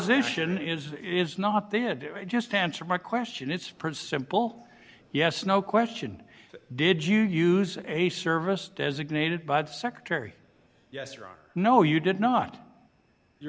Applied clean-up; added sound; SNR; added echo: none; none; none; none.